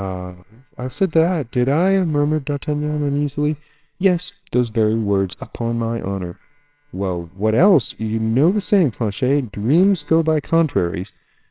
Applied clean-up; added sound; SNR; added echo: neural separator model SepFormer WHAMR!.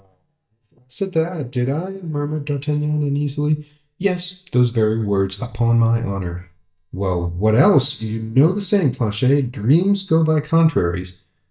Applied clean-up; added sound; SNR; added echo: neural mask model DeepFilterNet 3.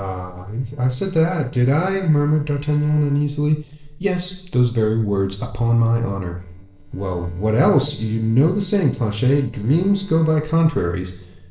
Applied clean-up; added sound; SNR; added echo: neural separator model SepFormer DNS4.